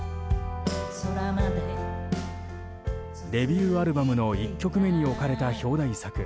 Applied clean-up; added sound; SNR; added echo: none; none; none; none.